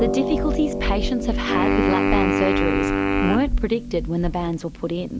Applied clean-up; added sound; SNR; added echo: none; Harp + Wind instrument, woodwind instrument; -2 dB; none.